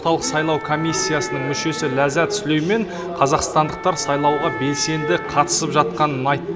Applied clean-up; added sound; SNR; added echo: none; Wind instrument, woodwind instrument; 12 dB; none.